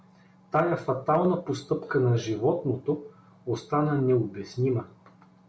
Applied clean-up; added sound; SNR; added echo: none; none; none; none.